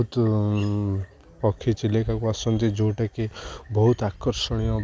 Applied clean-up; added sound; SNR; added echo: none; none; none; none.